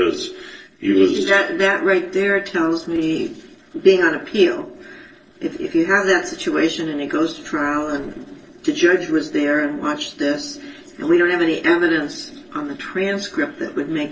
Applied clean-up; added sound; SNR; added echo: neural separator model SepFormer DNS4.